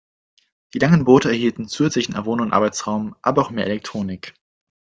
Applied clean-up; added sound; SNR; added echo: none; none; none; none.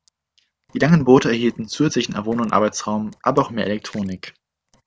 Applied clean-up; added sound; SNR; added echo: neural separator model SepFormer DNS4.